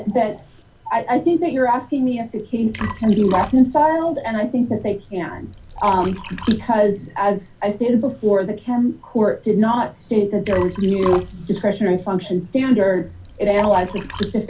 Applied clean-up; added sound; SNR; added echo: none; Liquid; 15 dB; reverberation time 0.3 s.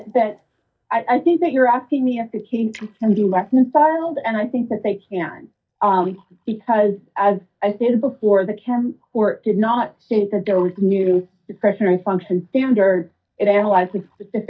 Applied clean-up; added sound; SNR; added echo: neural mask model DeepFilterNet 3.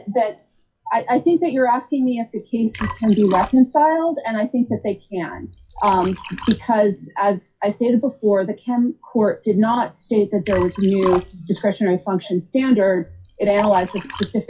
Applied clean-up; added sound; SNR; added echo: classical method WPE with log-MMSE.